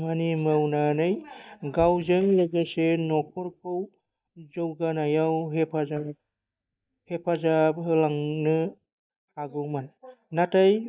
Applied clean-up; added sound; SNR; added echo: neural mask model DeepFilterNet 3.